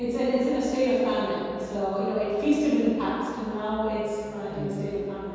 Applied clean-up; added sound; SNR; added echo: none; none; none; reverberation time 2.1 s.